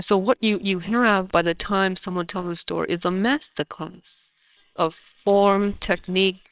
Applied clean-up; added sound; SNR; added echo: neural separator model SepFormer WHAMR!.